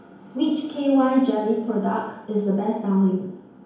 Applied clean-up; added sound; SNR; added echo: none; none; none; reverberation time 1.0 s.